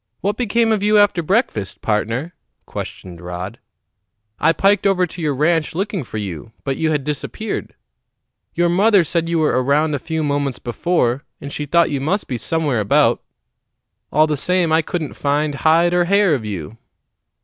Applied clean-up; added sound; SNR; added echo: none; none; none; none.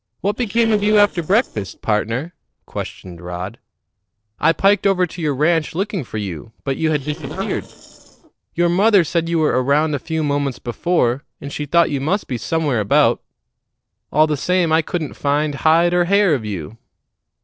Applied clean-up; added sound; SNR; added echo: neural separator model SepFormer DNS4.